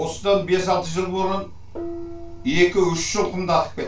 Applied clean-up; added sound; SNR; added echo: none; Gong; 13 dB; reverberation time 0.2 s.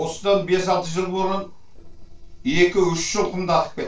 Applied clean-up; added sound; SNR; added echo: neural separator model SepFormer DNS4.